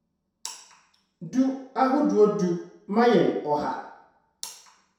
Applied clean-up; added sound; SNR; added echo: none; none; none; reverberation time 0.7 s.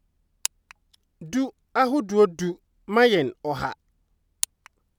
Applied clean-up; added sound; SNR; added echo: none; none; none; none.